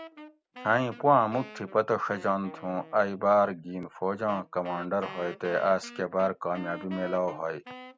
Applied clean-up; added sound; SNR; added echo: none; Wind instrument, woodwind instrument; 18 dB; none.